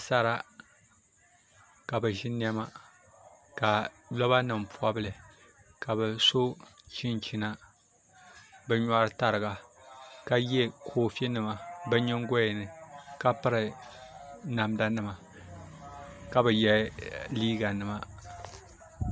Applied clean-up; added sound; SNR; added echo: none; none; none; none.